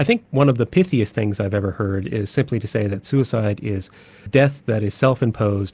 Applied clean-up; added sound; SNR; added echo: none; none; none; none.